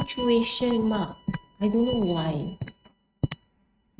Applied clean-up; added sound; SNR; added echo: neural mask model RNNoise.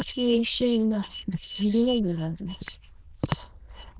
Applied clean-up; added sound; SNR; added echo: neural diffusion model UNIVERSE++.